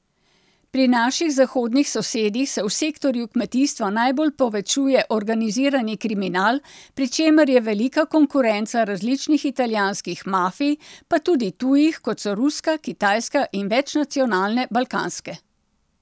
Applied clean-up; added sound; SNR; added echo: none; none; none; none.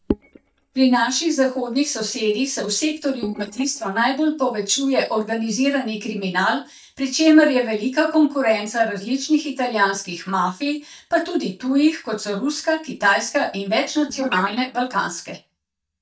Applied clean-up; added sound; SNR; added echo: neural mask model DeepFilterNet 3.